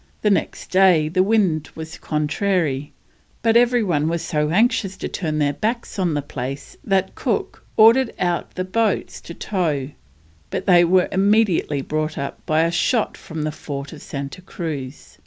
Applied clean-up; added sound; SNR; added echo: none; none; none; none.